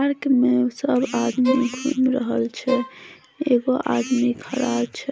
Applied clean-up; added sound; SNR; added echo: none; Bowed string instrument; 10 dB; none.